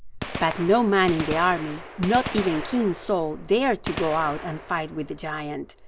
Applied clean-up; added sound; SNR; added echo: none; Gunshot, gunfire; 10 dB; none.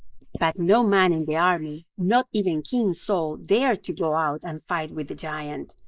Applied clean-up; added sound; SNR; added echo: neural mask model Resemble Enhance denoiser.